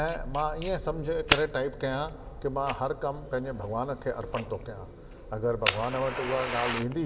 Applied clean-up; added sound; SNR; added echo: none; Fire; 6 dB; reverberation time 1.0 s.